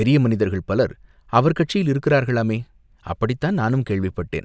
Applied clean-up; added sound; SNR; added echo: none; none; none; none.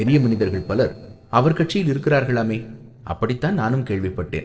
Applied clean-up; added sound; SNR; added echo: neural separator model SepFormer DNS4.